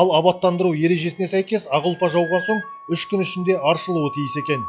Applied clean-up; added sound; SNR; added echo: classical method log-MMSE.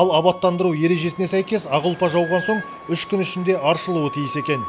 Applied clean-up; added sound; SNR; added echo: none; Wind instrument, woodwind instrument; 14 dB; none.